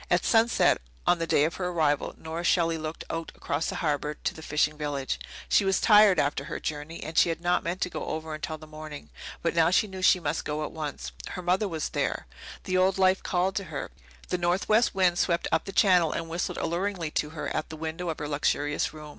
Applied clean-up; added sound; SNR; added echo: none; none; none; none.